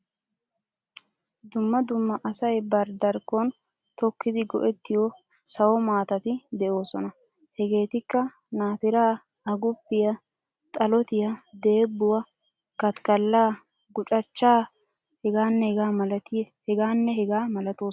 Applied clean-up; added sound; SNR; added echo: none; none; none; none.